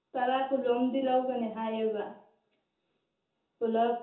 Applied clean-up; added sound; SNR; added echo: none; none; none; reverberation time 0.6 s.